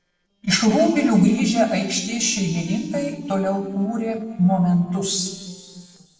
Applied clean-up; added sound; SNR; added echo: neural separator model SepFormer DNS4.